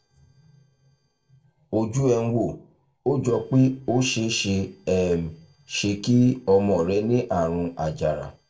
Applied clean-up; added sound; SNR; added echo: neural separator model SepFormer DNS4.